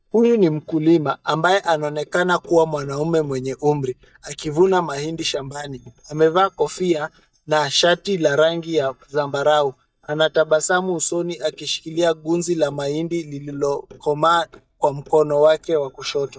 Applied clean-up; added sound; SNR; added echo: neural mask model DeepFilterNet 3.